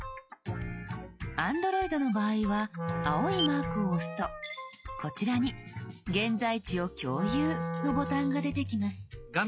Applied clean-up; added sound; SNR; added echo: classical method log-MMSE.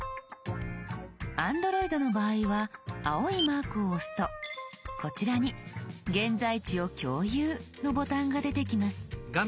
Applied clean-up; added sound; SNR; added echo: none; none; none; none.